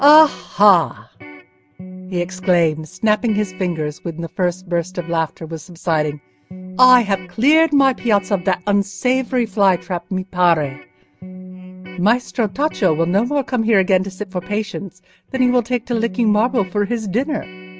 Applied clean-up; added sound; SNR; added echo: none; Electric guitar; 18 dB; none.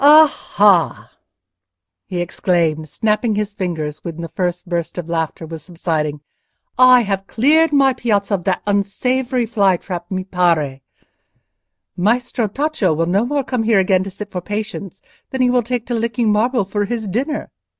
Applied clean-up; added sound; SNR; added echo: none; none; none; none.